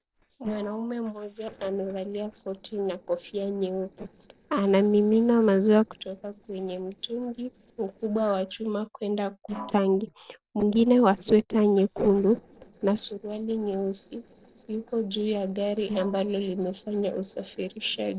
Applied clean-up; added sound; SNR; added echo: neural separator model SepFormer DNS4.